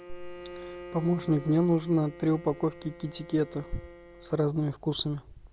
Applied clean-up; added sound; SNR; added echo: none; Bowed string instrument; 16 dB; none.